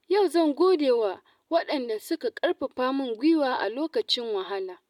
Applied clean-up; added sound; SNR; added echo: none; none; none; none.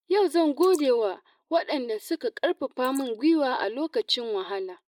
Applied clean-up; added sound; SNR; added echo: neural mask model Resemble Enhance denoiser.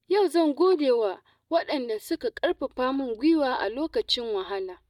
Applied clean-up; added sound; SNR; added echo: neural mask model DeepFilterNet 3.